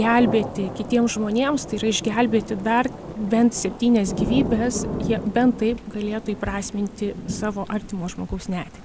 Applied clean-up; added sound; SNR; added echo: none; Thunder / Rain; 9 dB; none.